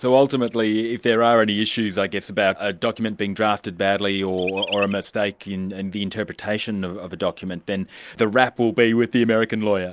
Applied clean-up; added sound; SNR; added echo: neural mask model Resemble Enhance denoiser.